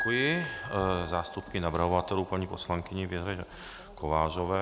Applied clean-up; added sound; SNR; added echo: none; Piano; 11 dB; none.